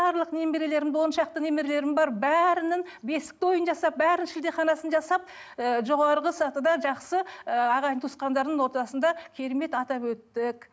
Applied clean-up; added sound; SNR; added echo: none; none; none; none.